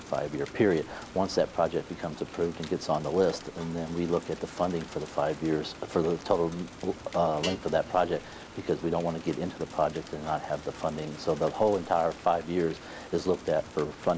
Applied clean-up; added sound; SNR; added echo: none; Rain + Guitar; 17 dB; none.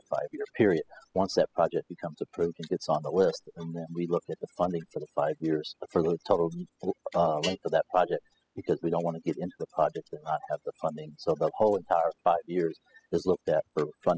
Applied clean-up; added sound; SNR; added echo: classical method spectral subtraction.